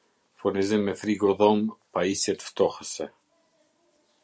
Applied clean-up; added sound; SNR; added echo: none; none; none; none.